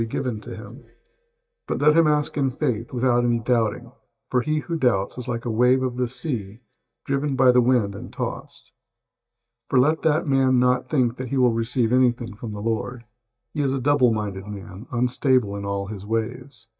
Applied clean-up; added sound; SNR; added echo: neural mask model DeepFilterNet 3.